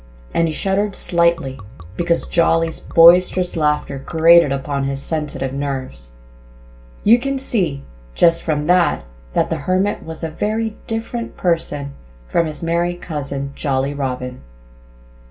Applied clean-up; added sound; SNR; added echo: none; Liquid; 16 dB; reverberation time 0.2 s.